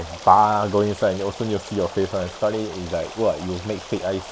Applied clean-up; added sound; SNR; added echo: none; Stream; 15 dB; none.